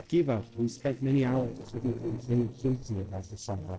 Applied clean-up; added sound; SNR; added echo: neural separator model SepFormer DNS4.